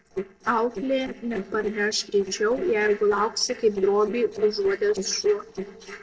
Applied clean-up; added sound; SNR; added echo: neural separator model SepFormer DNS4.